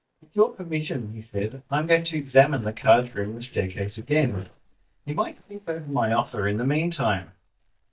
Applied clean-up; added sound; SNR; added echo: neural mask model DeepFilterNet 3.